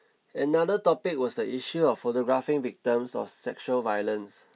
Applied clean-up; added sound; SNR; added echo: none; none; none; none.